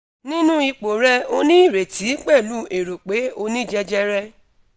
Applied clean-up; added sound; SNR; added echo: none; none; none; none.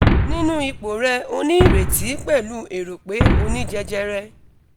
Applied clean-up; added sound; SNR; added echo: none; Boom; -1 dB; none.